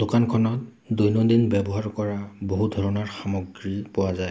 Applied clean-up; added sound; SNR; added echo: none; none; none; none.